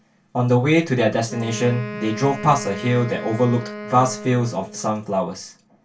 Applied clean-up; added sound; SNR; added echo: none; Wind instrument, woodwind instrument; 13 dB; reverberation time 0.2 s.